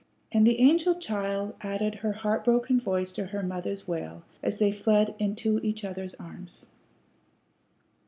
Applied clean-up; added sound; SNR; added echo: none; none; none; none.